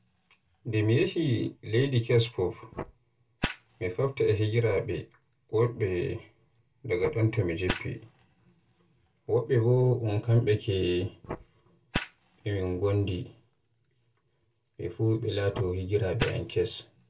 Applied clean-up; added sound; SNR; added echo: none; Fire; 14 dB; reverberation time 0.2 s.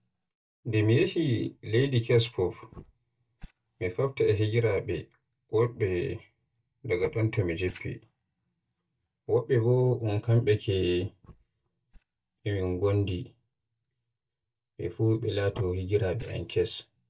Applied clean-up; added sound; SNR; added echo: neural mask model DeepFilterNet 3.